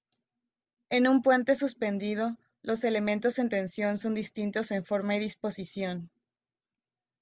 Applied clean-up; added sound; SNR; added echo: none; none; none; none.